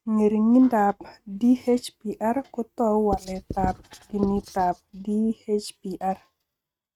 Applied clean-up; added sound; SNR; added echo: neural mask model RNNoise.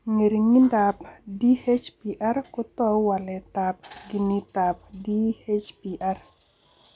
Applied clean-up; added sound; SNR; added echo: none; none; none; none.